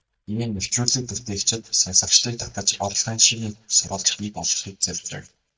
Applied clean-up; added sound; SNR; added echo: neural mask model DeepFilterNet 3.